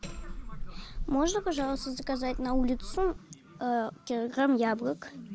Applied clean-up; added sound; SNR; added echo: none; Hammer; 5 dB; none.